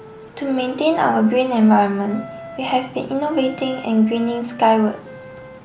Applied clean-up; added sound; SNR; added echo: none; Wind instrument, woodwind instrument; 19 dB; none.